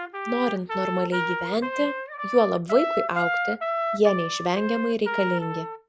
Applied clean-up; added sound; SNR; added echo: none; Trumpet; 4 dB; none.